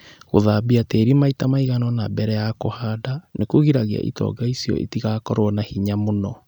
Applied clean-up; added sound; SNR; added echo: none; none; none; none.